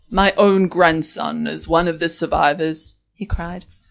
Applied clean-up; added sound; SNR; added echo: classical method log-MMSE.